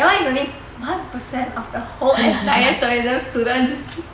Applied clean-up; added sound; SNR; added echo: none; none; none; none.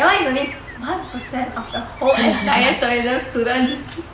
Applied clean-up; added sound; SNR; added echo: none; Bird; 17 dB; none.